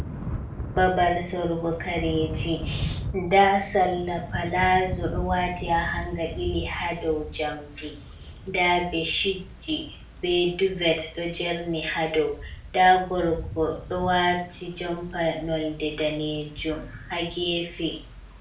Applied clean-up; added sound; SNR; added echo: none; Thunder / Rain; 10 dB; reverberation time 0.4 s.